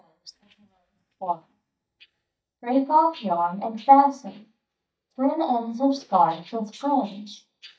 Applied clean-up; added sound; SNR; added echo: neural mask model DeepFilterNet 3.